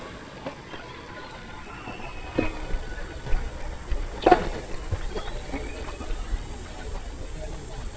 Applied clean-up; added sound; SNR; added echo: neural mask model DeepFilterNet 3.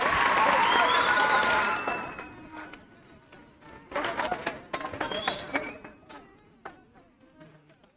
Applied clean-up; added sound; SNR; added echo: neural mask model RNNoise.